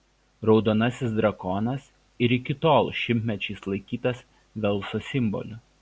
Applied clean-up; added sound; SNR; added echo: none; none; none; none.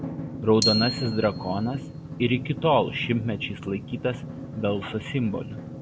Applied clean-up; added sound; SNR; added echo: none; Drum + Glockenspiel; 7 dB; none.